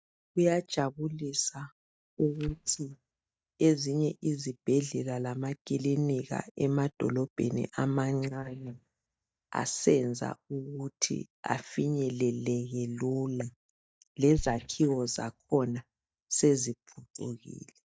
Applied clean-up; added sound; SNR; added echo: neural mask model DeepFilterNet 3.